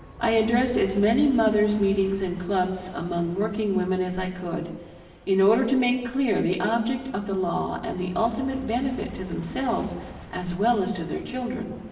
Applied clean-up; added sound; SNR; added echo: none; Aircraft; 18 dB; reverberation time 1.1 s.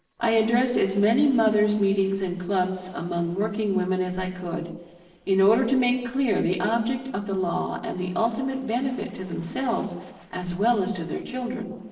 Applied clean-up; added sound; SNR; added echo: neural separator model SepFormer DNS4.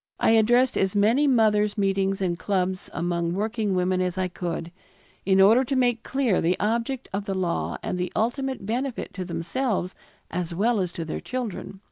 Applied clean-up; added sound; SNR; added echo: none; none; none; none.